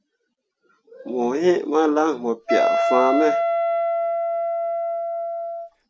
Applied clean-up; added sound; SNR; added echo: none; Wind instrument, woodwind instrument; -2 dB; none.